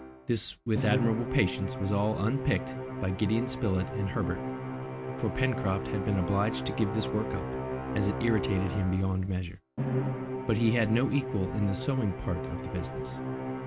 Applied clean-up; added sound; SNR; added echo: none; Musical instrument; 4 dB; none.